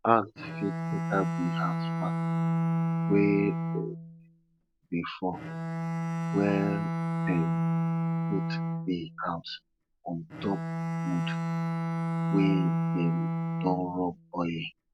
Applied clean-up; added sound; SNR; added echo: none; Bowed string instrument; -2 dB; none.